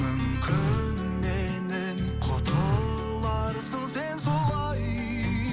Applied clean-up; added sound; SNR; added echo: none; Telephone; 5 dB; none.